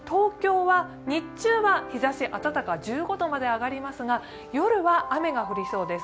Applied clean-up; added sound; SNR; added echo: none; none; none; none.